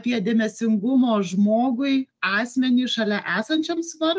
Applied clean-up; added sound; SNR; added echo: none; none; none; none.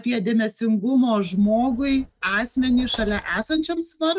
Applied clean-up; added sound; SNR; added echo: neural mask model RNNoise.